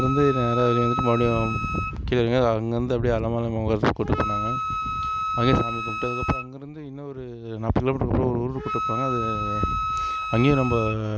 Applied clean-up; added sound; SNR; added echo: none; Wind instrument, woodwind instrument; 6 dB; none.